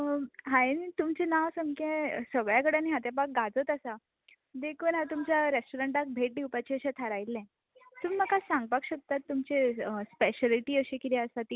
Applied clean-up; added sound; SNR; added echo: none; none; none; none.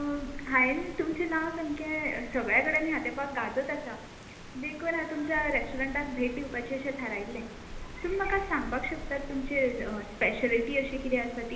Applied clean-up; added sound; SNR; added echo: none; Rain; 11 dB; reverberation time 1.0 s.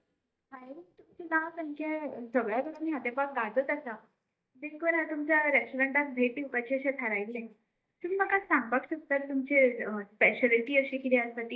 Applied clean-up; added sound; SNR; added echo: neural mask model DeepFilterNet 3.